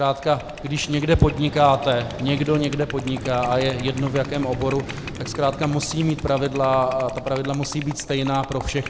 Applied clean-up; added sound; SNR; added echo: none; Liquid + Vehicle; 12 dB; none.